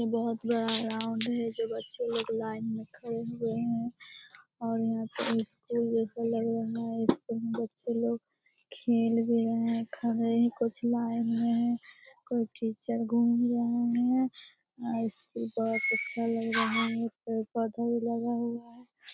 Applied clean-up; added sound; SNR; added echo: none; Door; 3 dB; none.